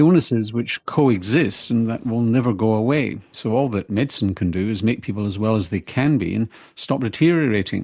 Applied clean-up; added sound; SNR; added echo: neural mask model Resemble Enhance denoiser.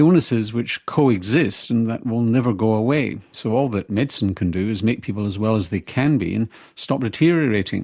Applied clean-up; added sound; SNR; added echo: none; none; none; none.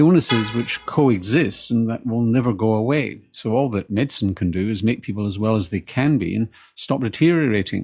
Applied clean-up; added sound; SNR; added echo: classical method log-MMSE.